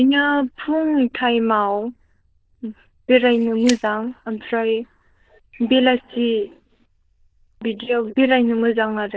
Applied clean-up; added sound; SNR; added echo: neural diffusion model UNIVERSE++.